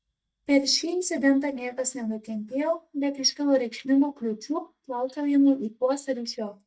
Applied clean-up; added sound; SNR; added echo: neural mask model DeepFilterNet 3.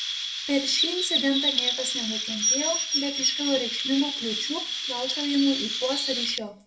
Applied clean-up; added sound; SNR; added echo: none; Chirp, tweet; -1 dB; reverberation time 0.4 s.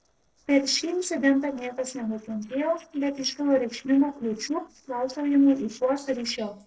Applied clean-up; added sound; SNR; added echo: neural separator model SepFormer DNS4.